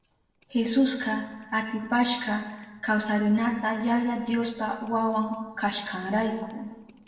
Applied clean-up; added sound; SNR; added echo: neural separator model SepFormer DNS4.